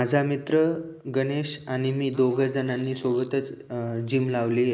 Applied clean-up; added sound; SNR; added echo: neural mask model Resemble Enhance denoiser.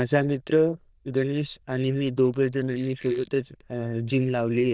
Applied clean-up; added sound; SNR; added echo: neural diffusion model UNIVERSE++.